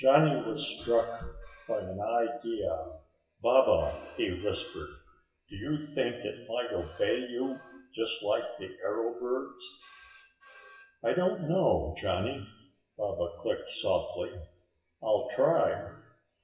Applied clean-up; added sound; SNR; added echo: classical method WPE with log-MMSE.